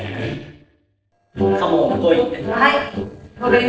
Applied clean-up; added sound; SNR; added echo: neural separator model SepFormer DNS4.